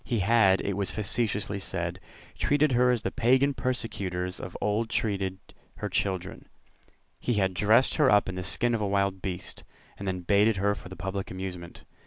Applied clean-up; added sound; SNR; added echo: none; none; none; none.